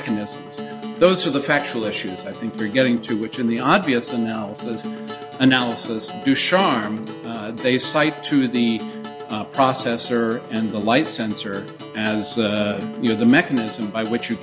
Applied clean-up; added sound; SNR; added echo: none; Acoustic guitar; 12 dB; none.